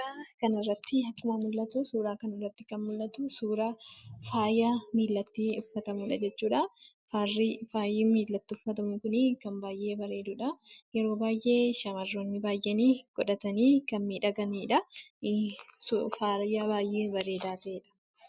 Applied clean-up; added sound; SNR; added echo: none; none; none; none.